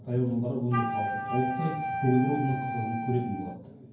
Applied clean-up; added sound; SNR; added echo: none; Wind instrument, woodwind instrument; 4 dB; reverberation time 0.9 s.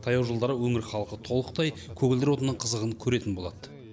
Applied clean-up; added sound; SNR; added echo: none; none; none; none.